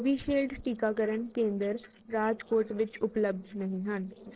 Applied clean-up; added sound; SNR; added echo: neural separator model SepFormer DNS4.